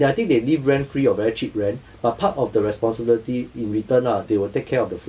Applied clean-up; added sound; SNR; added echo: none; none; none; none.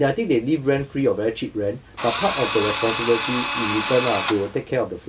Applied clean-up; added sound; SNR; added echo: none; Drill; 0 dB; none.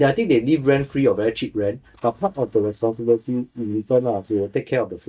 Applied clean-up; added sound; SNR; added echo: neural mask model DeepFilterNet 3.